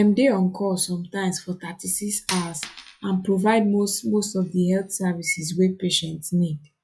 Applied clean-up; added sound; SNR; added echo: classical method log-MMSE.